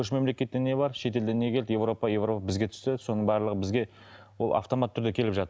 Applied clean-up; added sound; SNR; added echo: none; none; none; none.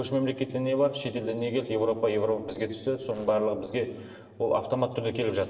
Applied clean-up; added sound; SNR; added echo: neural separator model SepFormer DNS4.